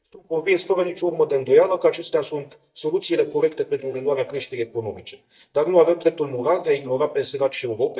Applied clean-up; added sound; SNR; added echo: neural mask model DeepFilterNet 3.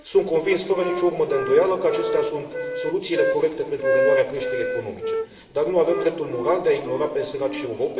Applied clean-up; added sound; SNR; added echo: none; Wind instrument, woodwind instrument; 4 dB; reverberation time 2.3 s.